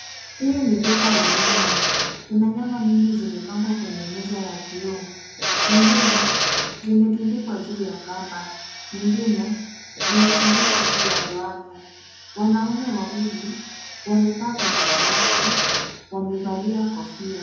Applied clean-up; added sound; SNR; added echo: none; Drill; 1 dB; reverberation time 0.8 s.